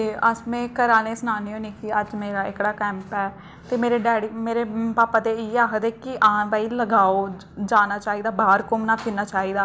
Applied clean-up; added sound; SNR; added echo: none; none; none; none.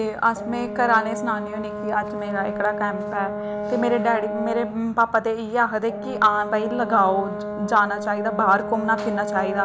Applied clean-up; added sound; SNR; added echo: none; Brass instrument; 7 dB; none.